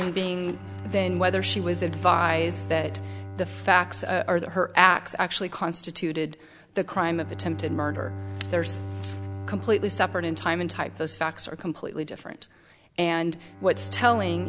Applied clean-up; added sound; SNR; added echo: none; Bowed string instrument; 10 dB; none.